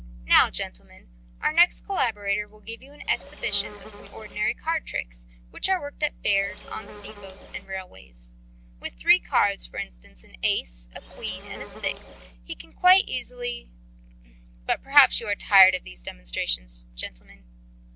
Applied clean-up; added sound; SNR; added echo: none; Insect; 15 dB; none.